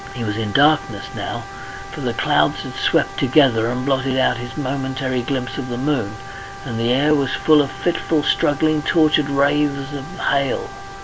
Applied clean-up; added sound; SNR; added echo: none; Wind instrument, woodwind instrument; 15 dB; none.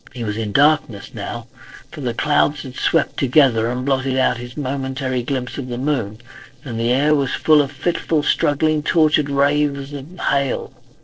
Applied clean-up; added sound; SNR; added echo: neural separator model SepFormer DNS4.